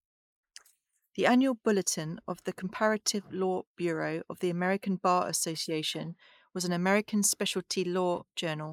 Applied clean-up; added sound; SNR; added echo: neural mask model Resemble Enhance denoiser.